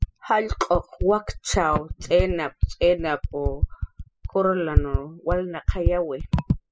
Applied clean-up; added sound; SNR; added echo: classical method spectral subtraction.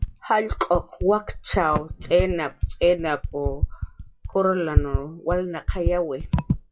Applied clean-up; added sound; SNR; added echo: classical method log-MMSE.